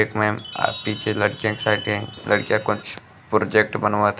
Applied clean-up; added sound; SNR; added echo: none; Chime; 11 dB; none.